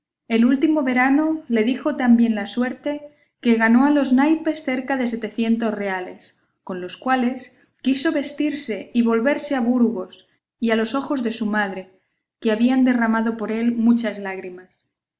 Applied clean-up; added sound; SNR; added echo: none; none; none; none.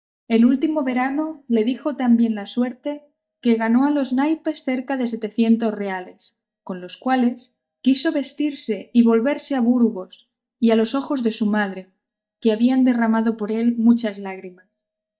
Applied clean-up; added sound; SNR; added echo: neural mask model DeepFilterNet 3.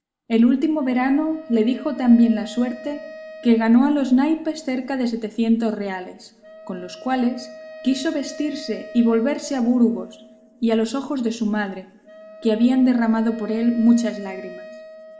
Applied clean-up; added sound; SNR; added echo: none; Wind instrument, woodwind instrument; 20 dB; reverberation time 1.2 s.